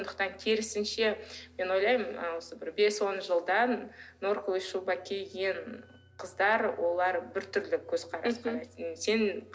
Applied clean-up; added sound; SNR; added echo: none; none; none; none.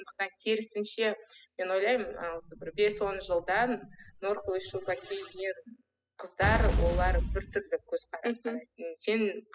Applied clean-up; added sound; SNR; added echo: classical method spectral subtraction.